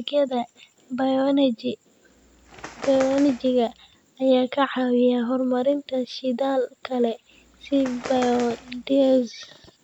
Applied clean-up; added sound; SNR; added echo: none; Bird; 16 dB; none.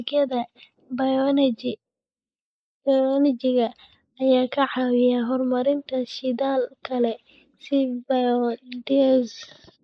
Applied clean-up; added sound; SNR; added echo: neural mask model Resemble Enhance denoiser.